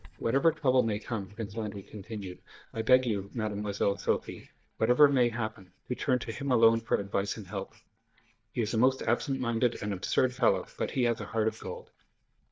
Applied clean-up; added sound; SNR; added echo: neural mask model DeepFilterNet 3.